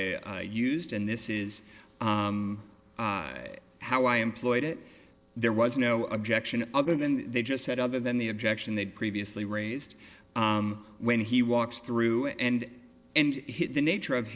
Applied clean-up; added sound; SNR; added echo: neural separator model SepFormer DNS4.